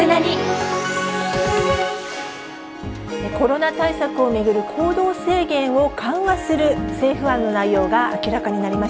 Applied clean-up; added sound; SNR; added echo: none; Harp; 11 dB; none.